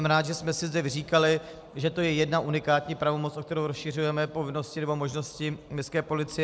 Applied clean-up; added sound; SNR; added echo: none; none; none; none.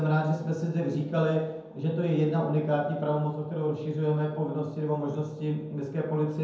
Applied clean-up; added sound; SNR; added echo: none; none; none; reverberation time 0.9 s.